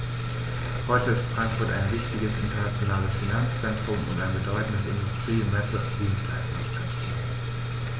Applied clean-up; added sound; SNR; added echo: none; Printer; 16 dB; none.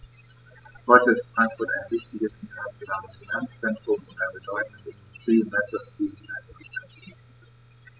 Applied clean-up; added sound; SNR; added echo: classical method spectral subtraction.